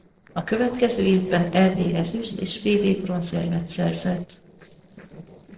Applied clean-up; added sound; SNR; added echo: neural separator model SepFormer DNS4.